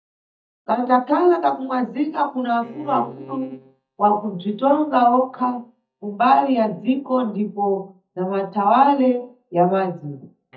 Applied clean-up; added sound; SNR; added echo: neural mask model DeepFilterNet 3.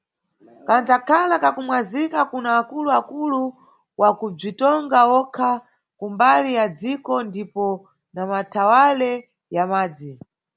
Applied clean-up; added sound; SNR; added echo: none; none; none; none.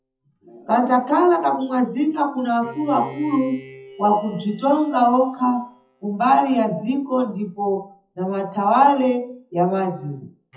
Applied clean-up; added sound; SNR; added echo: classical method WPE with log-MMSE.